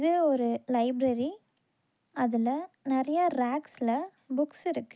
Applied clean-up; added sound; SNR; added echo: none; none; none; none.